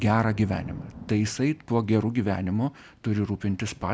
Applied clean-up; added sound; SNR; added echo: none; Thunder / Rain; 19 dB; none.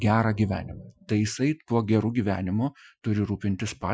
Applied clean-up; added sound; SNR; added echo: classical method Wiener filter.